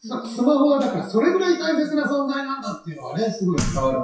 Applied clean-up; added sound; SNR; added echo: classical method WPE with log-MMSE.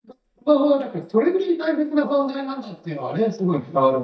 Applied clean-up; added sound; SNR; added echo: neural mask model DeepFilterNet 3.